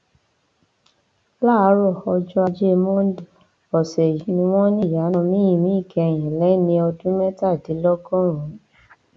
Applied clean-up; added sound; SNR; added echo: none; none; none; none.